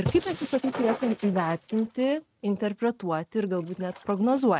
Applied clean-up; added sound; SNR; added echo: neural mask model RNNoise.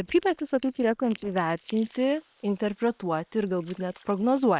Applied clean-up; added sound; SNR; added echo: neural separator model SepFormer WHAM!.